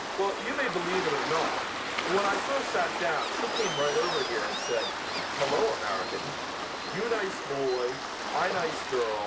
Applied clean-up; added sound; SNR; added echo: none; Waves, surf; 1 dB; none.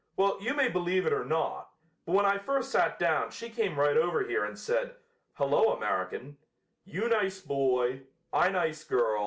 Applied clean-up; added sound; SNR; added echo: none; none; none; none.